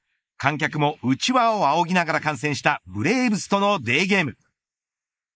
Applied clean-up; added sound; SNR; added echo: neural mask model Resemble Enhance denoiser.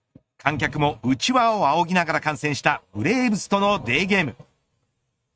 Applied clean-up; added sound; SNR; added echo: neural mask model RNNoise.